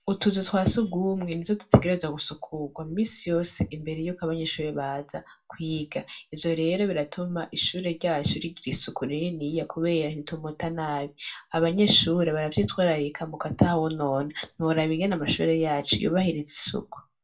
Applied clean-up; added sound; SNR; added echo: none; none; none; reverberation time 0.2 s.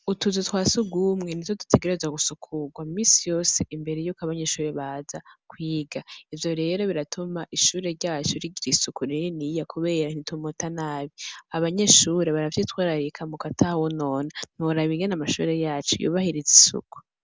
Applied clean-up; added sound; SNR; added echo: none; none; none; none.